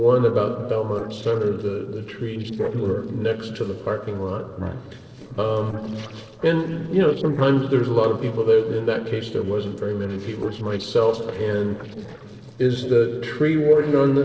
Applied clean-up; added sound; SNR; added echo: neural separator model SepFormer DNS4.